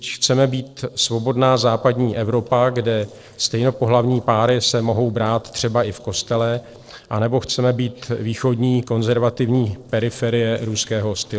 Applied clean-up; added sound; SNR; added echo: neural separator model SepFormer DNS4.